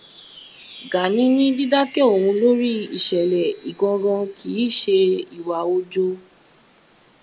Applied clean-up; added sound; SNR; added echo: none; Wind chime; 9 dB; none.